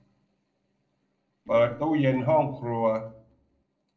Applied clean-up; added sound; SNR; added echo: neural separator model SepFormer DNS4.